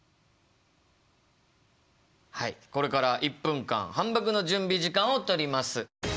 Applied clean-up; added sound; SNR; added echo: none; none; none; none.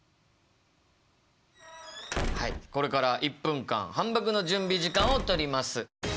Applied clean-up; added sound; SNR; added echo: none; Squeak / Slam / Wood; 4 dB; none.